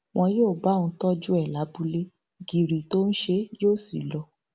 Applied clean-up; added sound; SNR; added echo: none; none; none; none.